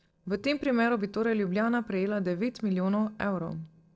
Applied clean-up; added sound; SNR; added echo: neural separator model SepFormer DNS4.